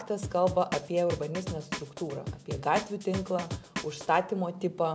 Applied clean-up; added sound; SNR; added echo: none; Drum; 8 dB; none.